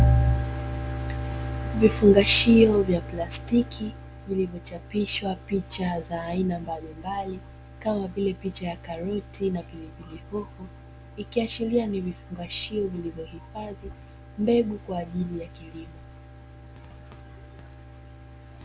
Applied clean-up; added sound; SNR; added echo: none; none; none; none.